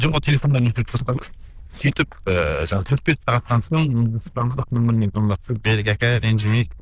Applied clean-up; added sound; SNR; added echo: neural diffusion model UNIVERSE++.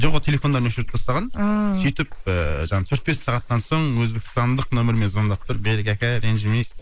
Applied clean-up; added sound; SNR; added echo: neural mask model Resemble Enhance denoiser.